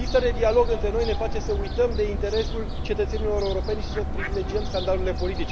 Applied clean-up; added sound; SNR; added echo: none; Fowl; 1 dB; none.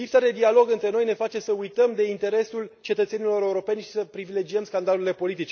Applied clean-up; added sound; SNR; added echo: none; none; none; none.